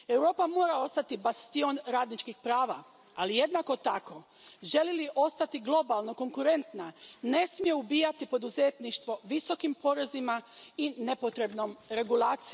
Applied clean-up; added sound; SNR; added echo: none; none; none; none.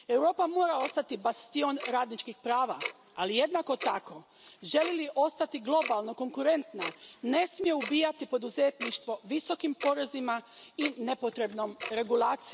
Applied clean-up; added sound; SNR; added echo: none; Tick-tock; 15 dB; none.